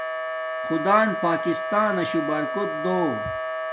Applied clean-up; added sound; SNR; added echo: none; Wind instrument, woodwind instrument; 3 dB; none.